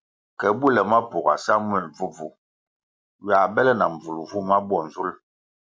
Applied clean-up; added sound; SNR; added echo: none; none; none; none.